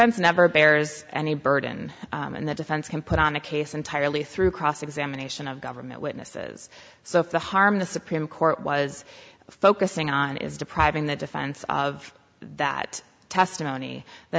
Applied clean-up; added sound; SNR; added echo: none; none; none; none.